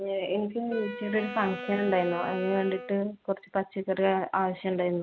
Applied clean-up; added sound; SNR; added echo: none; Wind instrument, woodwind instrument; 11 dB; none.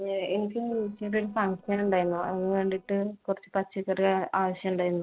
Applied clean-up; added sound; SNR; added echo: neural separator model SepFormer DNS4.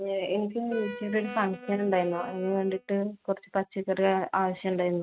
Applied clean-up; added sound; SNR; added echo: neural mask model RNNoise.